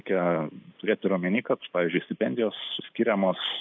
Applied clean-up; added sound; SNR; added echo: neural mask model Resemble Enhance denoiser.